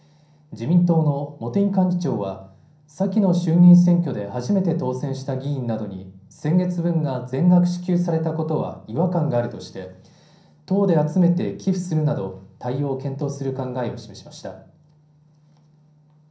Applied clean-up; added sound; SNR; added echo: none; none; none; reverberation time 0.6 s.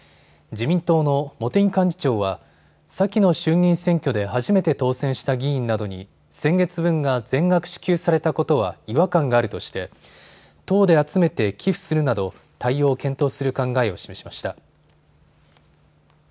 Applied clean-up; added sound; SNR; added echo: none; none; none; none.